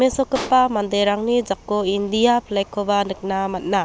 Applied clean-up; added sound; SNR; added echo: none; Explosion; 16 dB; none.